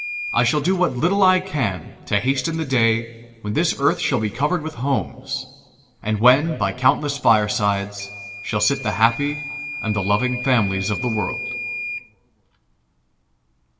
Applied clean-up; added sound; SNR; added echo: none; Microwave oven / Alarm; 12 dB; reverberation time 1.3 s.